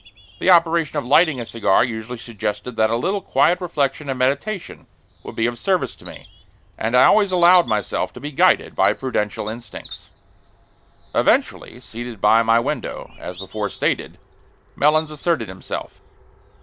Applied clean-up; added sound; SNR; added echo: none; Bird vocalization, bird call, bird song; 20 dB; none.